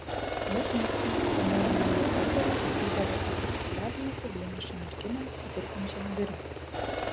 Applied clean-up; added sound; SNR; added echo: none; Aircraft; -5 dB; none.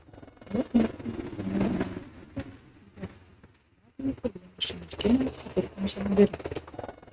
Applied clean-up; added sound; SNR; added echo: neural mask model RNNoise.